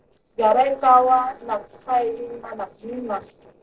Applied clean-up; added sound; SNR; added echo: neural separator model SepFormer DNS4.